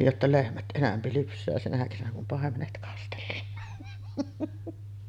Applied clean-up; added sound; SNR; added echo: none; none; none; none.